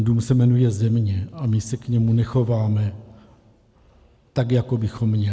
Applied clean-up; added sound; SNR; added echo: none; none; none; none.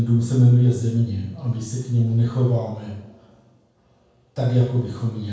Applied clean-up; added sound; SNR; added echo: none; none; none; reverberation time 0.7 s.